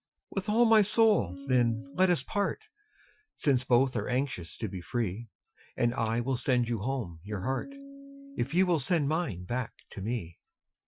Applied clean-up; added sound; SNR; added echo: classical method Wiener filter.